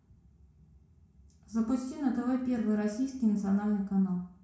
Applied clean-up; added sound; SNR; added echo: none; none; none; reverberation time 0.5 s.